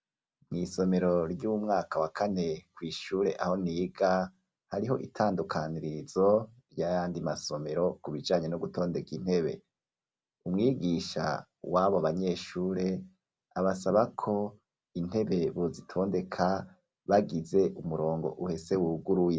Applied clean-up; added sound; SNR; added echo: none; none; none; none.